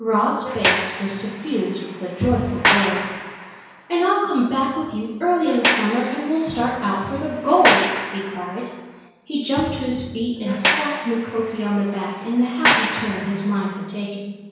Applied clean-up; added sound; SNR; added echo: none; Sliding door; 3 dB; reverberation time 1.0 s.